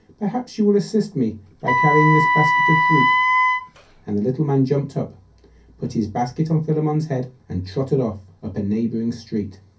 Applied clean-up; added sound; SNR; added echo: none; Wind instrument, woodwind instrument; -4 dB; reverberation time 0.3 s.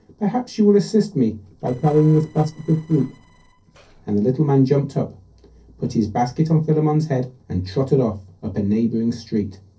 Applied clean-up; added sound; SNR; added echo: neural separator model SepFormer DNS4.